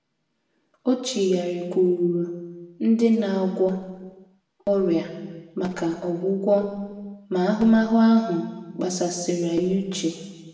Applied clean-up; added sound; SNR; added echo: none; none; none; reverberation time 1.2 s.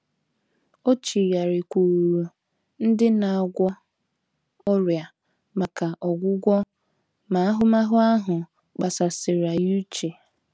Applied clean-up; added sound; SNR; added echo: none; none; none; none.